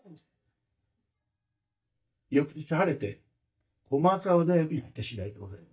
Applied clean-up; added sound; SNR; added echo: neural mask model DeepFilterNet 3.